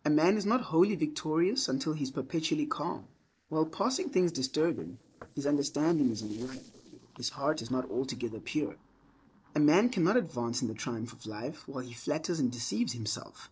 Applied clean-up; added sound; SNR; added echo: neural separator model SepFormer DNS4.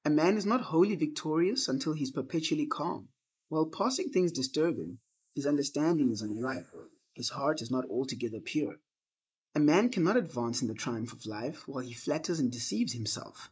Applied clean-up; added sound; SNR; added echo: neural mask model Resemble Enhance denoiser.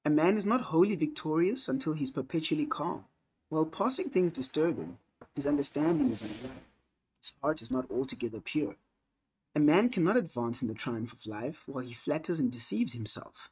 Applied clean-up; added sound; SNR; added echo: neural mask model RNNoise.